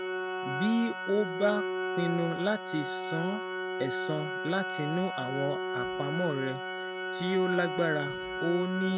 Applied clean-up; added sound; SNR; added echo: none; Organ; 3 dB; none.